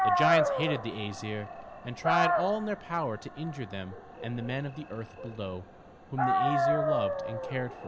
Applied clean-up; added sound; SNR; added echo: none; Dog; -2 dB; none.